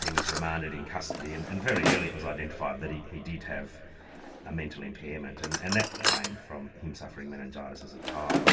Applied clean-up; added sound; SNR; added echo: none; Drawer open or close; -1 dB; reverberation time 2.8 s.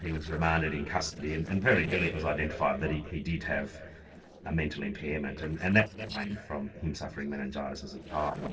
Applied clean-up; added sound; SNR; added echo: neural separator model SepFormer DNS4.